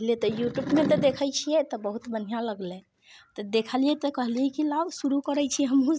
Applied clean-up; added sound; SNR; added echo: none; none; none; none.